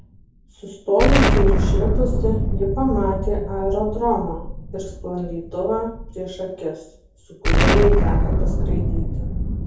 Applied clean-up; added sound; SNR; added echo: none; Explosion; -4 dB; reverberation time 0.6 s.